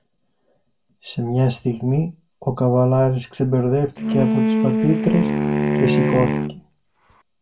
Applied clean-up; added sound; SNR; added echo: none; Wind instrument, woodwind instrument; -1 dB; reverberation time 0.2 s.